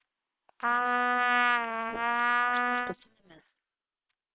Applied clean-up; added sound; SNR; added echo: neural separator model SepFormer WHAM!.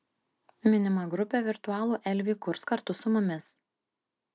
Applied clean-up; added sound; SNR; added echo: none; none; none; none.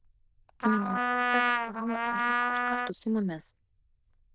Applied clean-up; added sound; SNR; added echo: neural diffusion model UNIVERSE++.